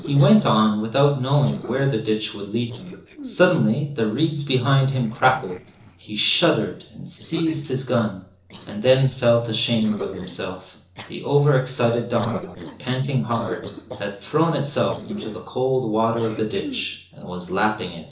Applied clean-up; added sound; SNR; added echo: neural separator model SepFormer DNS4.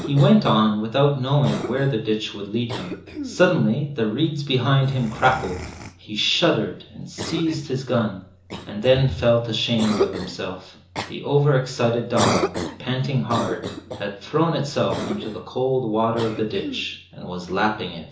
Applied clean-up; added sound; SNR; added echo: none; Cough; 10 dB; reverberation time 0.7 s.